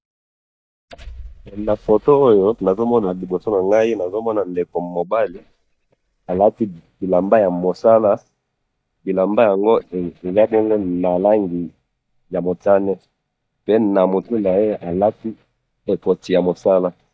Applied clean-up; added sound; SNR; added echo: neural mask model DeepFilterNet 3.